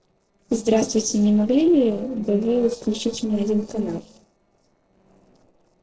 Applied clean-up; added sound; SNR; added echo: neural separator model SepFormer DNS4.